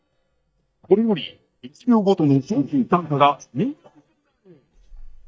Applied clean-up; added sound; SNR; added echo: neural mask model DeepFilterNet 3.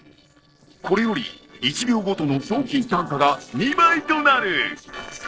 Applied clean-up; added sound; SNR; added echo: neural separator model SepFormer DNS4.